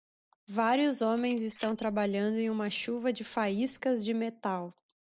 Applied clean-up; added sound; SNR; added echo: neural mask model Resemble Enhance denoiser.